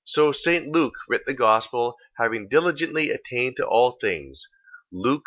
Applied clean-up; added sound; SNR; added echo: none; none; none; none.